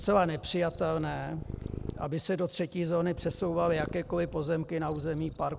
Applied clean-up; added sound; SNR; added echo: none; Purr; 12 dB; none.